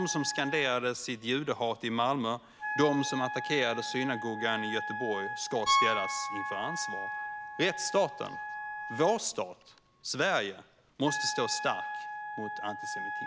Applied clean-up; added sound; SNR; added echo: none; Wind instrument, woodwind instrument + Piano; 4 dB; none.